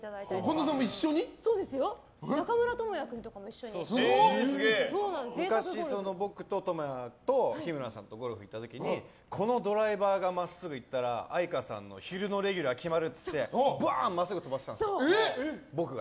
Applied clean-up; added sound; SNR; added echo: none; none; none; none.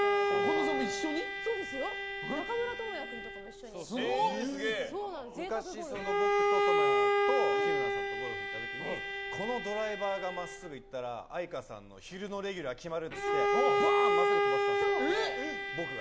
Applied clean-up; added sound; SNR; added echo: none; Bowed string instrument; -5 dB; none.